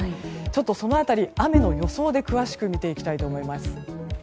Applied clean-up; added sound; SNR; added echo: none; Bowed string instrument; 3 dB; none.